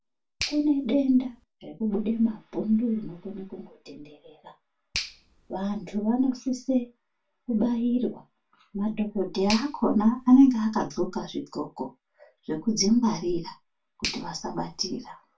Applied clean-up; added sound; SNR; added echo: none; Finger snapping; 17 dB; reverberation time 0.2 s.